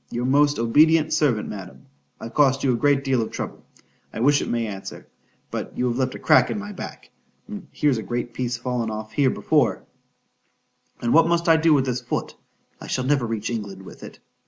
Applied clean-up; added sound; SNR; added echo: none; none; none; none.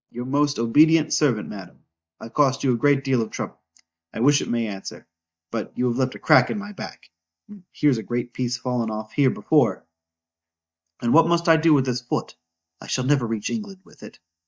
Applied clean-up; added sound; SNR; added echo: neural mask model DeepFilterNet 3.